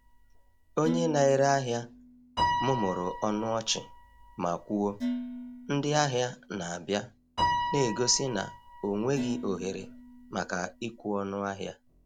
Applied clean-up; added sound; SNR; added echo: none; Dishes, pots, and pans + Piano; 6 dB; none.